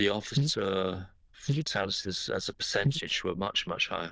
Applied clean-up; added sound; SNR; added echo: neural diffusion model UNIVERSE++.